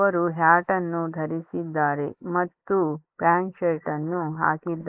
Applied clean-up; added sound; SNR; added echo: neural mask model Resemble Enhance denoiser.